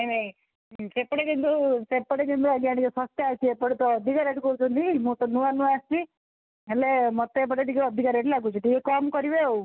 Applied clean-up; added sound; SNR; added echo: none; none; none; none.